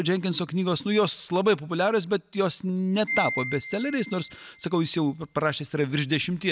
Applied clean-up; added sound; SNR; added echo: none; Wind chime; 14 dB; none.